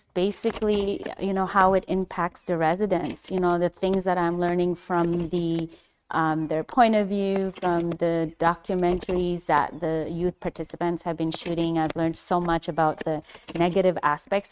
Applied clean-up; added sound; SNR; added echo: neural mask model RNNoise.